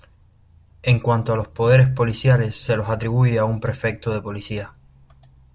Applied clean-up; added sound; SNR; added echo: none; none; none; none.